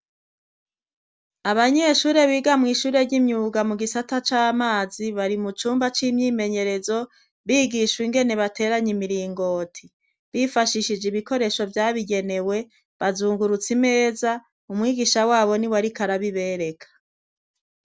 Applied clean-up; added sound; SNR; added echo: none; none; none; none.